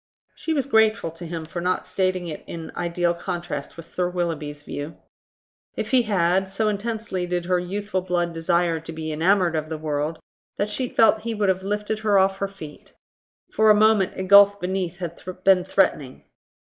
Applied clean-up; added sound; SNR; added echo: neural mask model Resemble Enhance denoiser.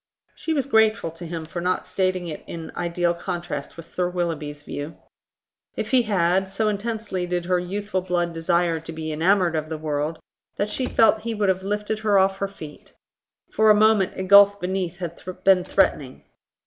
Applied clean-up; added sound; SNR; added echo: none; Slam / Wood; 15 dB; none.